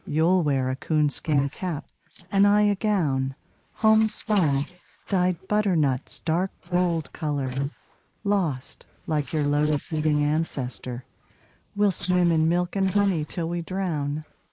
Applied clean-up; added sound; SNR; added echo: neural mask model Resemble Enhance denoiser.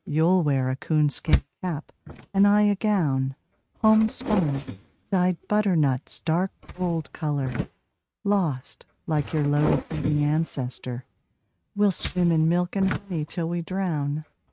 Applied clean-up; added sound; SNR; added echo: neural mask model RNNoise.